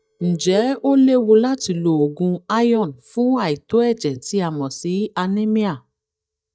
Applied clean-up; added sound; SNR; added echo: neural mask model DeepFilterNet 3.